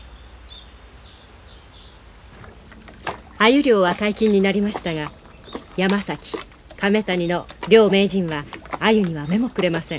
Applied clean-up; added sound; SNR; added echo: none; none; none; none.